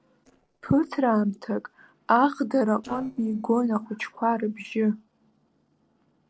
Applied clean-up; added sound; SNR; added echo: neural separator model SepFormer DNS4.